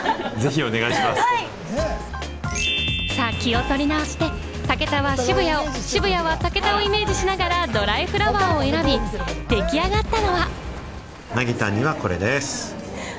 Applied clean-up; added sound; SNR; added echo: none; Explosion; 20 dB; none.